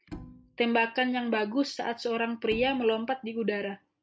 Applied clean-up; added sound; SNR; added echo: none; Bowed string instrument; 19 dB; none.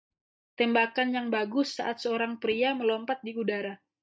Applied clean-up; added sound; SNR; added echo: neural mask model DeepFilterNet 3.